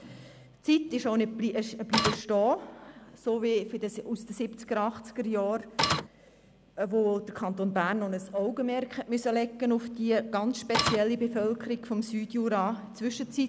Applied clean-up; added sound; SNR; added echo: none; Printer; -3 dB; none.